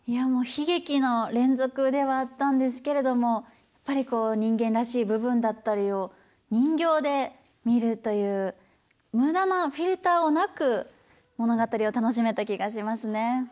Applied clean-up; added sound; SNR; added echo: none; none; none; none.